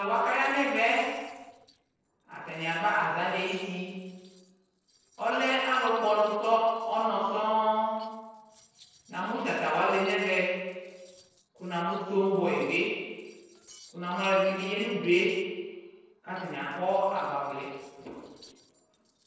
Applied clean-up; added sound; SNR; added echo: neural separator model SepFormer DNS4.